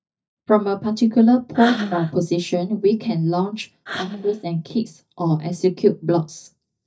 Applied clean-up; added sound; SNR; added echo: neural mask model DeepFilterNet 3.